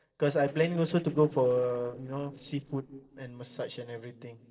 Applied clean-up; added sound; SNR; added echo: neural separator model SepFormer DNS4.